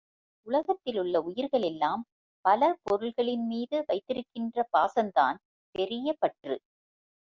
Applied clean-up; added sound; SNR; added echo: none; none; none; none.